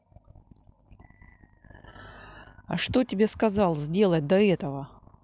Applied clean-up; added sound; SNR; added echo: none; none; none; none.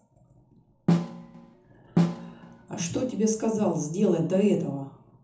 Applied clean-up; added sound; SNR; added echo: none; Snare drum; 0 dB; reverberation time 0.7 s.